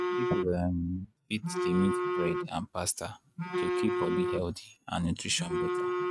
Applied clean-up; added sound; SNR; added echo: neural mask model RNNoise.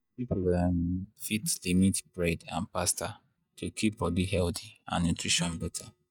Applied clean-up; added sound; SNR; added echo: neural mask model DeepFilterNet 3.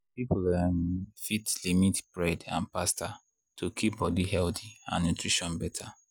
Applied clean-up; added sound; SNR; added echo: none; none; none; none.